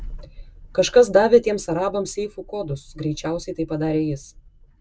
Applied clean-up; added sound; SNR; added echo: none; none; none; none.